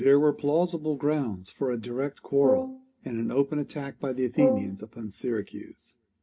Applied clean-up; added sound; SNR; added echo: none; Brass instrument; 4 dB; reverberation time 0.3 s.